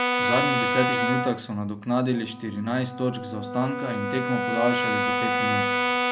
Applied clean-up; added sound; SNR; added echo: none; Brass instrument; -1 dB; none.